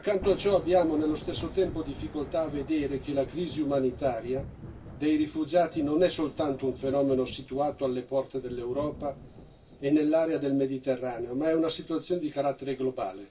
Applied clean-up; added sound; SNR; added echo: none; Thunder / Rain; 16 dB; reverberation time 0.1 s.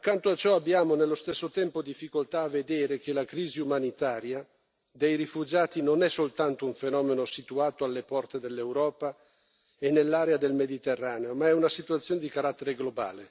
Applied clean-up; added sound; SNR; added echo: none; none; none; none.